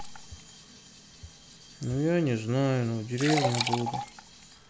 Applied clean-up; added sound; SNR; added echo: none; Liquid; 7 dB; none.